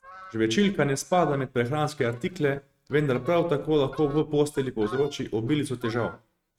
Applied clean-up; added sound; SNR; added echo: neural mask model RNNoise.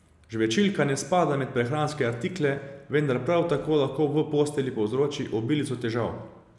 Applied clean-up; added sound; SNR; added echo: none; none; none; none.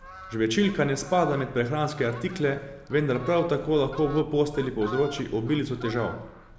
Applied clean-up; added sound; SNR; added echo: none; Fowl; 16 dB; none.